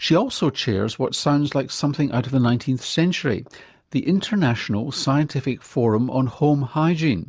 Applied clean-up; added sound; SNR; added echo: none; none; none; none.